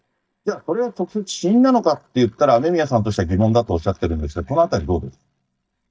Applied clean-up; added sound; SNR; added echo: neural mask model DeepFilterNet 3.